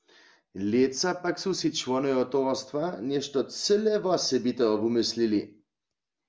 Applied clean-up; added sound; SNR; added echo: none; none; none; none.